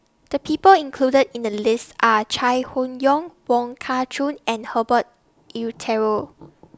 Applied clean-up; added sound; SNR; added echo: none; none; none; none.